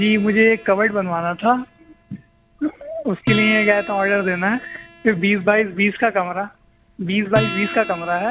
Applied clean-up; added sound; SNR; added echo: none; Acoustic guitar; 11 dB; none.